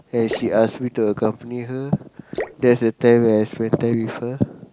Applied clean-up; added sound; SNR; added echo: neural mask model Resemble Enhance denoiser.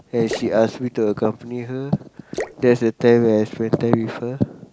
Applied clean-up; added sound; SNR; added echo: none; Drip / Splash, splatter; 17 dB; none.